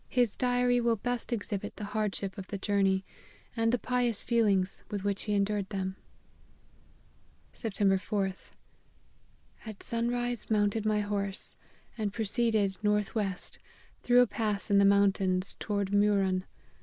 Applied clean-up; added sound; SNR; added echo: neural mask model Resemble Enhance denoiser.